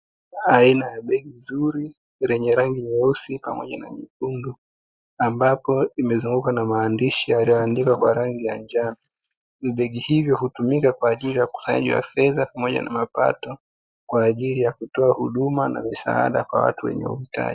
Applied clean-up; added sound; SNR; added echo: neural mask model Resemble Enhance denoiser.